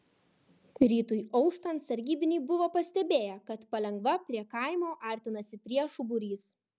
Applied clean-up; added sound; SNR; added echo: none; none; none; none.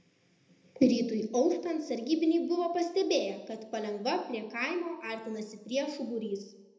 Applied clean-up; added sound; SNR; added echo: none; none; none; reverberation time 0.7 s.